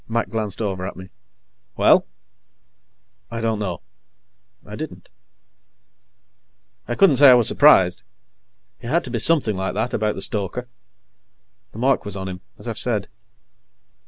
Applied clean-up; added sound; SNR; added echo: none; none; none; none.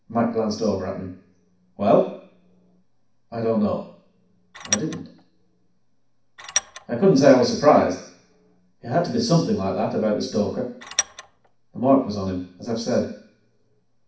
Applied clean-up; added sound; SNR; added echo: none; Tools; 7 dB; reverberation time 0.6 s.